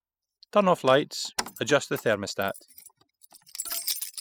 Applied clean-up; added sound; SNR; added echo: classical method spectral subtraction.